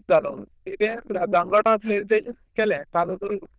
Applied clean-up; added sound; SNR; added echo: neural diffusion model UNIVERSE++.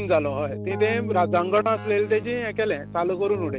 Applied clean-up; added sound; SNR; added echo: none; Keyboard (musical); 9 dB; none.